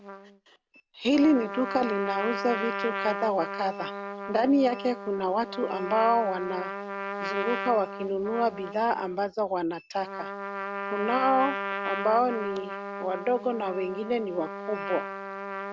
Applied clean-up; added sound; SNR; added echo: none; Trumpet; 7 dB; none.